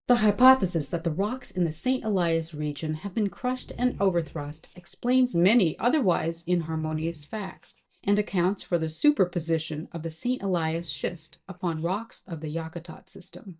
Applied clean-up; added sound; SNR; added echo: neural mask model DeepFilterNet 3.